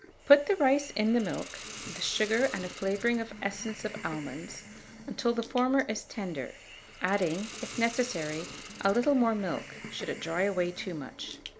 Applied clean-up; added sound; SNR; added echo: none; Hiss; 15 dB; none.